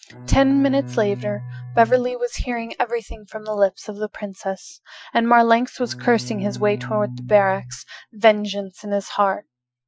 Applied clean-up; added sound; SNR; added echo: classical method Wiener filter.